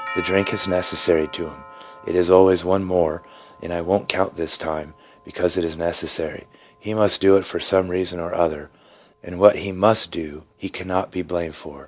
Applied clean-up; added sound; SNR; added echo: none; Doorbell; 19 dB; none.